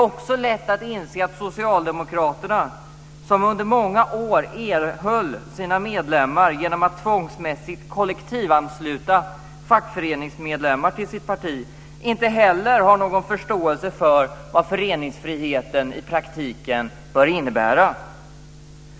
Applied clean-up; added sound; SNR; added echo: none; none; none; none.